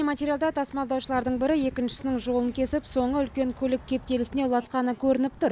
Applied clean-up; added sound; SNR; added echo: none; none; none; none.